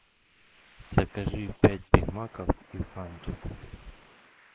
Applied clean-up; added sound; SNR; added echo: neural mask model Resemble Enhance denoiser.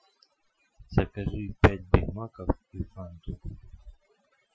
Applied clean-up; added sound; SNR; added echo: classical method Wiener filter.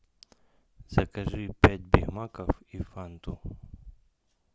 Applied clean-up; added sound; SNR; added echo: none; none; none; none.